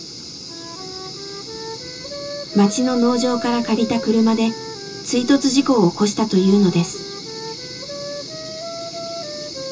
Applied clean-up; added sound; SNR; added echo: none; Wind instrument, woodwind instrument; 14 dB; reverberation time 0.2 s.